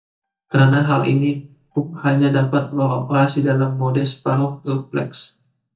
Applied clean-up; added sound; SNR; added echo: neural mask model DeepFilterNet 3.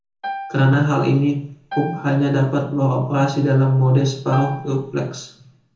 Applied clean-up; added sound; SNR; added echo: none; Piano; 15 dB; reverberation time 0.7 s.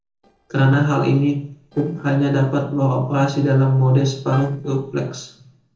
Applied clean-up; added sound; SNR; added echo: neural separator model SepFormer DNS4.